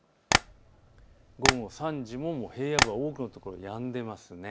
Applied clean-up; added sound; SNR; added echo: none; Tap; -4 dB; none.